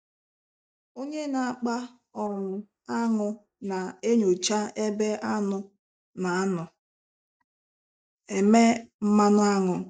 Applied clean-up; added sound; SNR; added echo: neural mask model DeepFilterNet 3.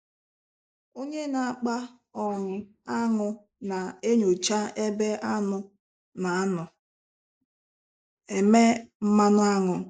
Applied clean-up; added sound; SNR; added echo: neural mask model Resemble Enhance denoiser.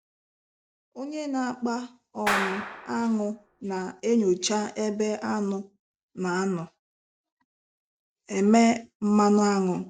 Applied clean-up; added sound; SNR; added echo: none; Clapping; 6 dB; none.